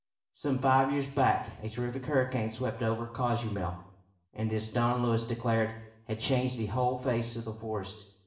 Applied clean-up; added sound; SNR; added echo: none; none; none; reverberation time 0.7 s.